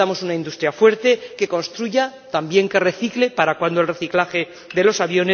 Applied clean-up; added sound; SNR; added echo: none; none; none; none.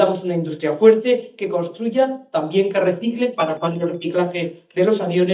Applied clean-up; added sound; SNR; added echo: neural mask model DeepFilterNet 3.